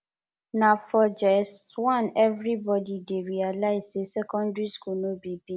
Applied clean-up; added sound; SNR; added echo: none; none; none; none.